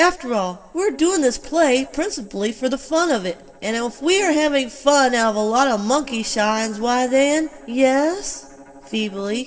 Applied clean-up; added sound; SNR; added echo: neural separator model SepFormer DNS4.